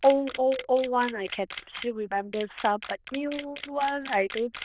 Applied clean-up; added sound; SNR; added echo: neural diffusion model UNIVERSE++.